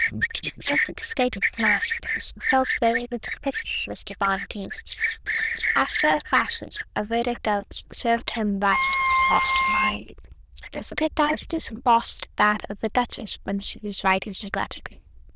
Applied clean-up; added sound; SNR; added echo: neural diffusion model UNIVERSE++.